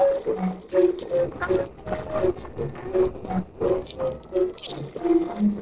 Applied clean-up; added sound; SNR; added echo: neural separator model SepFormer DNS4.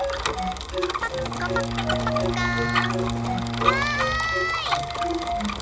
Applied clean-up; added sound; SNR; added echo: none; Bicycle + Bowed string instrument; 0 dB; none.